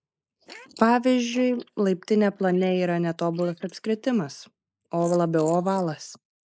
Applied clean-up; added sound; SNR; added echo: neural mask model Resemble Enhance denoiser.